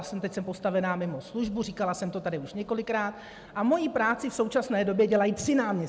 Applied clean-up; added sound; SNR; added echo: none; none; none; none.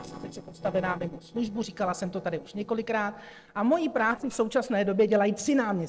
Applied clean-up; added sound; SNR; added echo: neural separator model SepFormer DNS4.